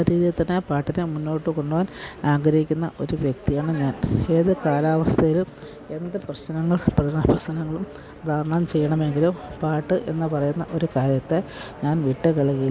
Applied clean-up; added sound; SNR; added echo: none; none; none; none.